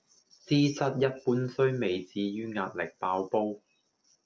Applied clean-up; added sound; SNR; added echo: none; none; none; none.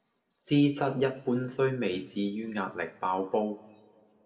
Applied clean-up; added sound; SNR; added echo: none; none; none; reverberation time 0.8 s.